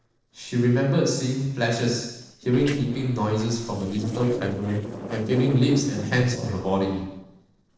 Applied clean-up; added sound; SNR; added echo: neural separator model SepFormer DNS4.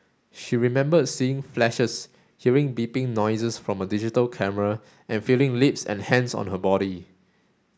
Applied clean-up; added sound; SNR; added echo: none; none; none; none.